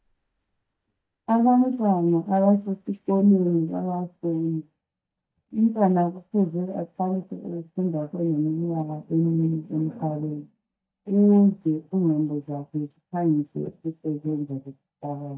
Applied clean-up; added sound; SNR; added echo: neural mask model DeepFilterNet 3.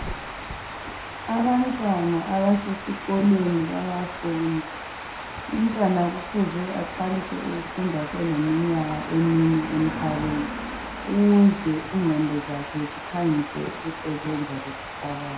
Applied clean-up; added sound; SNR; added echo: none; Water; 9 dB; reverberation time 0.6 s.